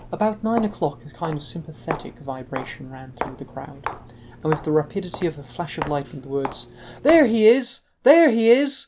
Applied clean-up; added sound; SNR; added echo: none; Walk, footsteps; 14 dB; none.